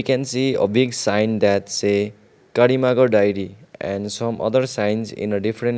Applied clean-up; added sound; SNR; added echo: none; none; none; none.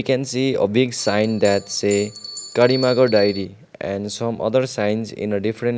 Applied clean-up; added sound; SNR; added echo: none; Bell; 14 dB; none.